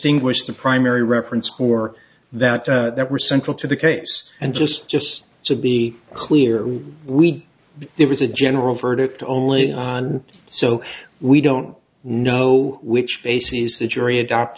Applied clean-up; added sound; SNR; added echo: none; none; none; none.